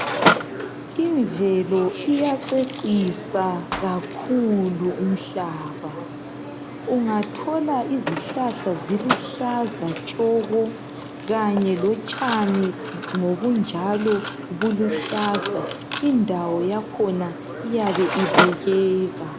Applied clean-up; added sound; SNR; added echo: none; Mechanisms; 5 dB; none.